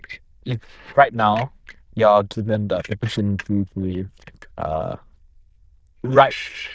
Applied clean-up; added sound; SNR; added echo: neural diffusion model UNIVERSE++.